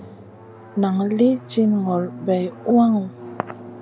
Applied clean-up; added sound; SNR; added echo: none; Drum; 17 dB; none.